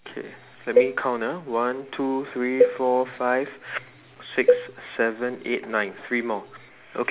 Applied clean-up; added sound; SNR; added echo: none; Cowbell; 0 dB; none.